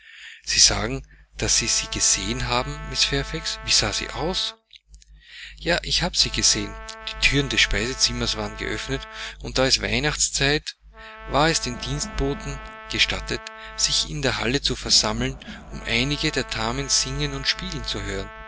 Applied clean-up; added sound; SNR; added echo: none; Trumpet + Crowd; 17 dB; none.